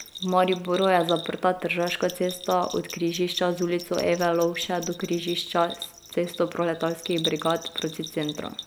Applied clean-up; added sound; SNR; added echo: none; Bell; 13 dB; none.